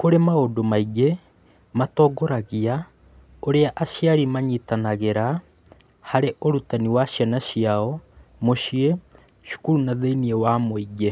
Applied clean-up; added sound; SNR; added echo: none; none; none; none.